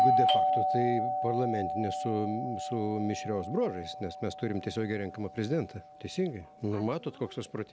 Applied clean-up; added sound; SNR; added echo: none; Doorbell; -1 dB; none.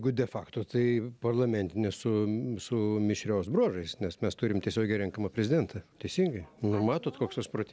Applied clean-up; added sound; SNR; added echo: none; none; none; none.